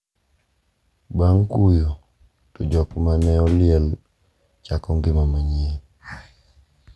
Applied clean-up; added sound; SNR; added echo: none; Drum / Drum kit; 19 dB; none.